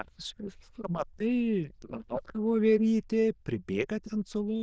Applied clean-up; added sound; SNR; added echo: neural diffusion model UNIVERSE++.